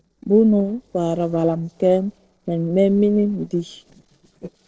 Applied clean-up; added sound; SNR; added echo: neural separator model SepFormer DNS4.